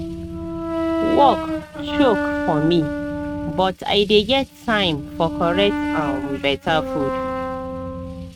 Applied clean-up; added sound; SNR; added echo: neural mask model RNNoise.